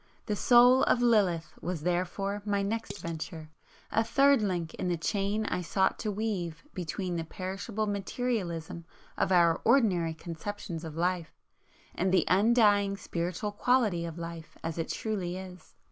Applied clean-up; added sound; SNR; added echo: none; Dishes, pots, and pans; 17 dB; none.